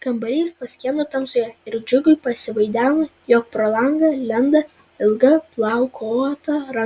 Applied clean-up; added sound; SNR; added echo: none; none; none; none.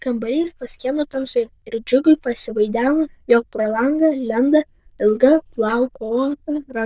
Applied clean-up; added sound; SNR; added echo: neural diffusion model UNIVERSE++.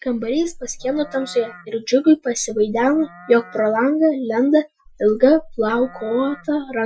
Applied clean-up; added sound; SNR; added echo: classical method Wiener filter.